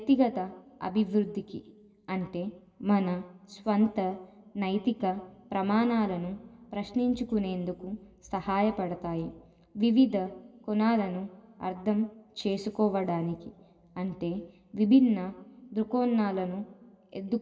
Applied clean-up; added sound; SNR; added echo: none; none; none; reverberation time 1.7 s.